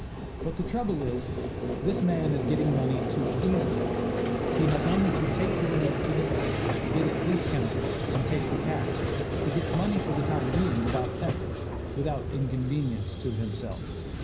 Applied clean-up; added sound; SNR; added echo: none; Vehicle; -1 dB; reverberation time 0.5 s.